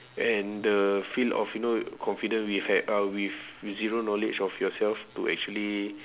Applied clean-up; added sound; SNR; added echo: none; none; none; none.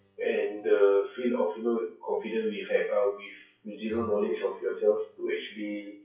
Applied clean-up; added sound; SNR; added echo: classical method WPE with log-MMSE.